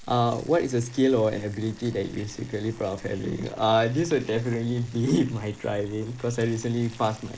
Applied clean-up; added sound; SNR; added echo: neural mask model Resemble Enhance denoiser.